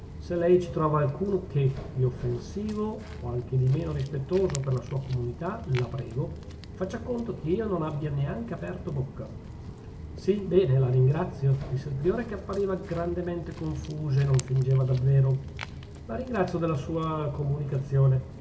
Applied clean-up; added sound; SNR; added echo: none; Walk, footsteps; 12 dB; reverberation time 1.3 s.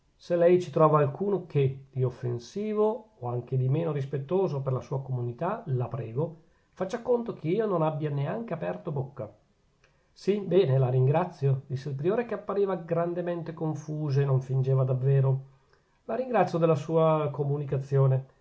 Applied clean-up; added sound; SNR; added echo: none; none; none; none.